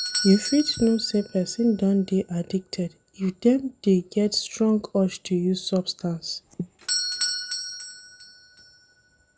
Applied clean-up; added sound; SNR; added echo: none; Doorbell; 10 dB; none.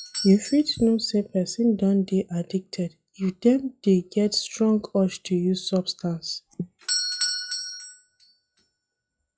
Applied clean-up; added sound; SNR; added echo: classical method log-MMSE.